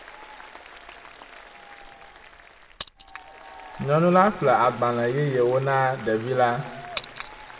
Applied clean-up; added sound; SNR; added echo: none; Applause; 18 dB; reverberation time 1.2 s.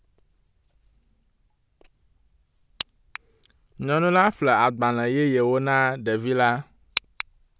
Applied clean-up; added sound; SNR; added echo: none; none; none; none.